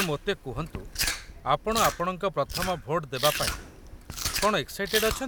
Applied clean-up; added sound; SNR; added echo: none; Chewing, mastication; 4 dB; none.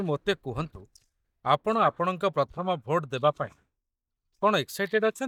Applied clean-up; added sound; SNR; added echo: neural mask model DeepFilterNet 3.